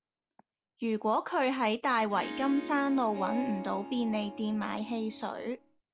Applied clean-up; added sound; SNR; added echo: none; Harp; 10 dB; none.